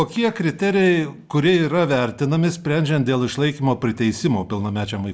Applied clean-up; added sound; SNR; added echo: none; none; none; none.